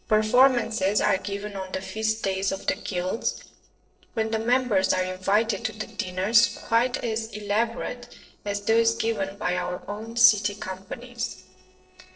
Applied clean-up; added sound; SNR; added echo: neural separator model SepFormer DNS4.